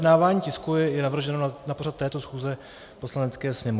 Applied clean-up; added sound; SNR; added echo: none; none; none; none.